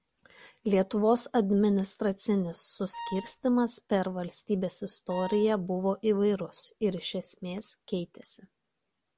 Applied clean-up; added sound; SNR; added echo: none; Wind instrument, woodwind instrument; 13 dB; none.